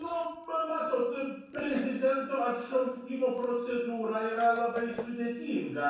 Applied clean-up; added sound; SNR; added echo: none; Chewing, mastication; 19 dB; reverberation time 0.7 s.